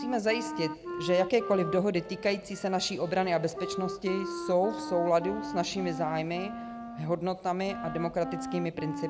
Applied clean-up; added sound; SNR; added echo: none; Wind instrument, woodwind instrument; 8 dB; none.